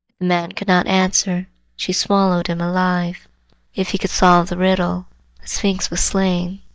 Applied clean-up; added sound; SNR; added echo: neural mask model DeepFilterNet 3.